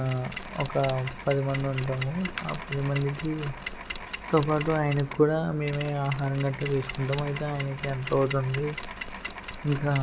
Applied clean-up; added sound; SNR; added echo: none; Mechanisms; 10 dB; none.